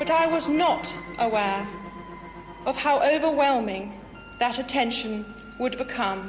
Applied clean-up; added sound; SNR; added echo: none; none; none; none.